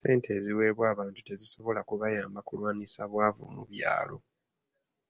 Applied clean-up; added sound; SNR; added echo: none; none; none; none.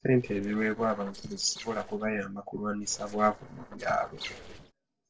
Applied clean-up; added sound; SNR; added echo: neural separator model SepFormer DNS4.